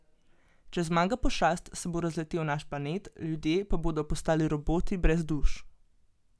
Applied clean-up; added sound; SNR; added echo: none; none; none; none.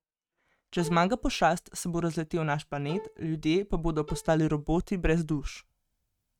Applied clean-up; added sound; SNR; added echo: neural mask model RNNoise.